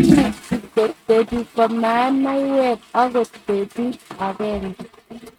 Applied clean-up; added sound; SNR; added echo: neural mask model RNNoise.